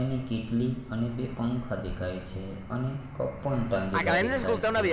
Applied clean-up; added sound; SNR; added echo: none; Fixed-wing aircraft, airplane; 2 dB; reverberation time 1.1 s.